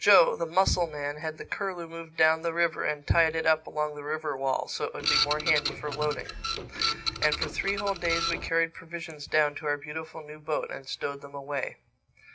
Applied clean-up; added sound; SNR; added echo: none; Printer; 3 dB; none.